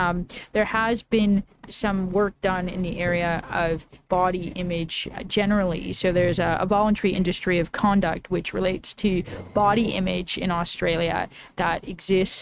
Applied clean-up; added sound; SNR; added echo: neural mask model RNNoise.